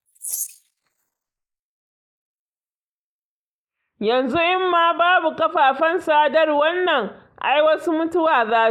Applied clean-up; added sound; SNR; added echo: neural mask model Resemble Enhance denoiser.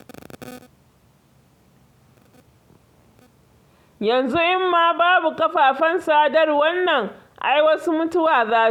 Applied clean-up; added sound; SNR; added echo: none; none; none; none.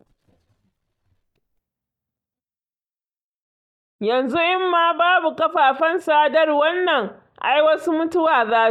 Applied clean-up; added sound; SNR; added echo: neural mask model DeepFilterNet 3.